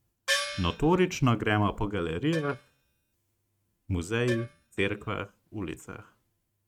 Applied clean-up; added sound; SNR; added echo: neural mask model RNNoise.